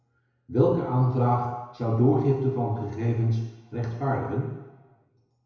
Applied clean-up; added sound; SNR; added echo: none; none; none; reverberation time 1.0 s.